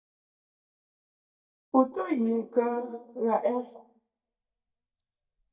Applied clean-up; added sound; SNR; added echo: neural mask model DeepFilterNet 3.